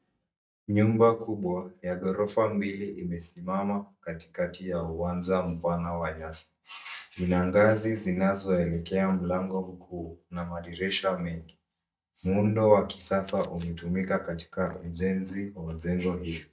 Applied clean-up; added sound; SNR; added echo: neural mask model DeepFilterNet 3.